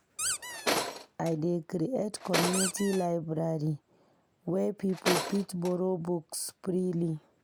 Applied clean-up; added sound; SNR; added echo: none; Squeak + Tools; 3 dB; none.